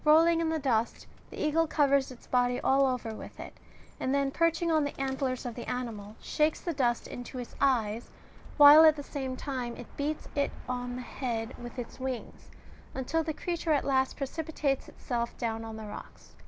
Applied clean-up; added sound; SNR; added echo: none; Bird; 16 dB; none.